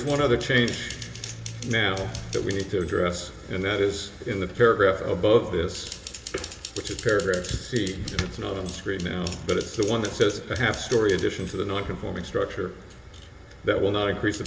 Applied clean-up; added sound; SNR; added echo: none; Typing; 17 dB; reverberation time 1.9 s.